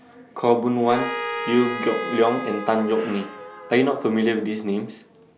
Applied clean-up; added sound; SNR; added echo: none; Wind instrument, woodwind instrument + Trumpet; 10 dB; none.